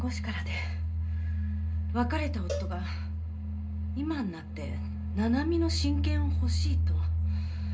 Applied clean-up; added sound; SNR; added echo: none; Cowbell; 15 dB; reverberation time 0.2 s.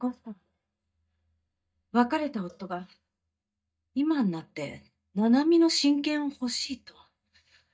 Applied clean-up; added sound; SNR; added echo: neural mask model DeepFilterNet 3.